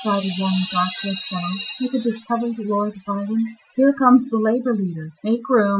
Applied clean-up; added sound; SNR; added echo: classical method Wiener filter.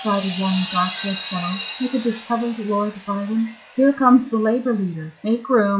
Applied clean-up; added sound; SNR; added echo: classical method log-MMSE.